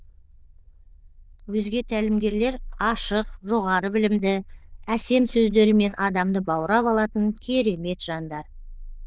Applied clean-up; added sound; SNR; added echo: neural diffusion model UNIVERSE++.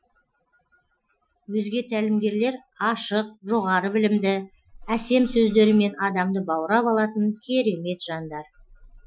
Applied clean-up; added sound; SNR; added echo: classical method Wiener filter.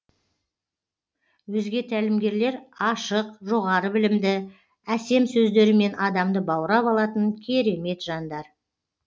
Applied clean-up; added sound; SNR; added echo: none; none; none; none.